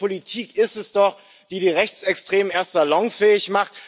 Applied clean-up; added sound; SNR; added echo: none; none; none; none.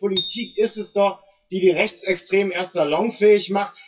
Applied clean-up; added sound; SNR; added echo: classical method WPE with log-MMSE.